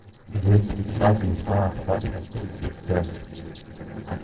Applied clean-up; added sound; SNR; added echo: neural separator model SepFormer DNS4.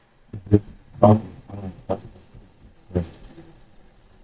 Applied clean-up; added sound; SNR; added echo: neural mask model DeepFilterNet 3.